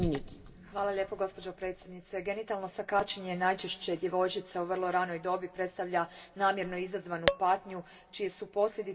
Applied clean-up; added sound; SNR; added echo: none; Tap / Glass; -3 dB; reverberation time 1.9 s.